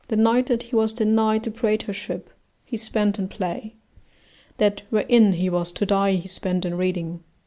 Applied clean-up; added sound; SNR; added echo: none; none; none; none.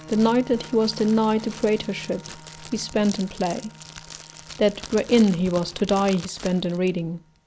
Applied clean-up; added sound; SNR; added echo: none; Organ + Crackle; 17 dB; none.